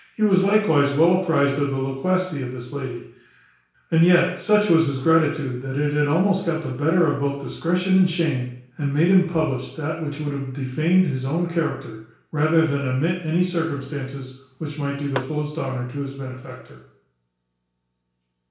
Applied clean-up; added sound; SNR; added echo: none; Tap / Hammer; 13 dB; reverberation time 0.6 s.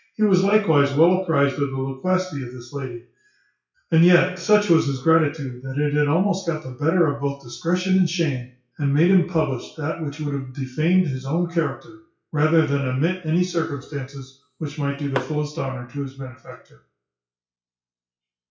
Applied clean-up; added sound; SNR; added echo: classical method WPE with log-MMSE.